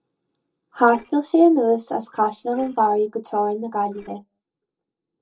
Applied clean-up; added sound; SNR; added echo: neural separator model SepFormer DNS4.